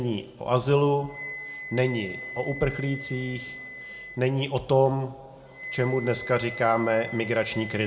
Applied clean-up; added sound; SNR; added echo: none; Wind instrument, woodwind instrument; 13 dB; reverberation time 0.7 s.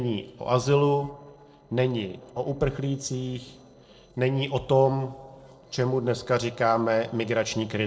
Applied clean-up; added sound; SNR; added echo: neural separator model SepFormer DNS4.